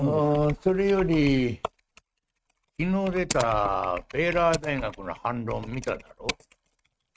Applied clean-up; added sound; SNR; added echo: neural mask model RNNoise.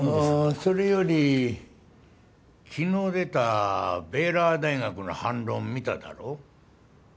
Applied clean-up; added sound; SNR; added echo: none; none; none; none.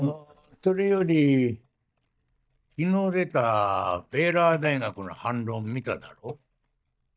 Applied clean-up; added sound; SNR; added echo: neural mask model DeepFilterNet 3.